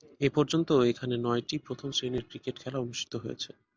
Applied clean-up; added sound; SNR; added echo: none; none; none; none.